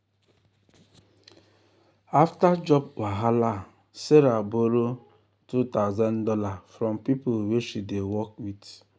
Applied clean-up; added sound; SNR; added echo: none; none; none; none.